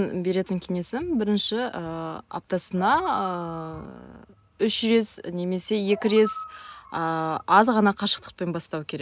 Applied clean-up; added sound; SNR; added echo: none; Animal; 16 dB; none.